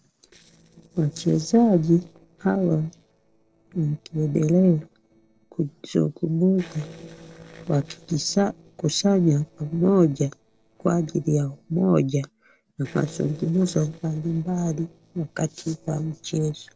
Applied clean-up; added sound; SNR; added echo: neural separator model SepFormer DNS4.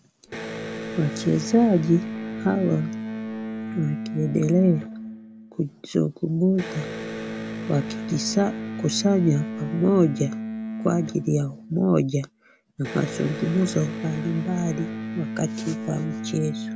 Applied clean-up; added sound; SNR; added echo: none; Electric guitar; 8 dB; none.